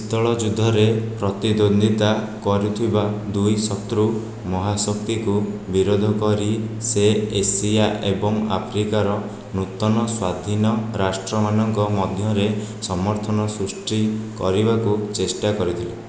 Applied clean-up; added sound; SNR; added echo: none; none; none; none.